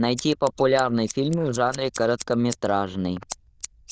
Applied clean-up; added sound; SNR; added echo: neural diffusion model UNIVERSE++.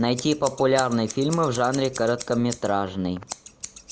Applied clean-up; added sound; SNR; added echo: none; Scissors; 15 dB; none.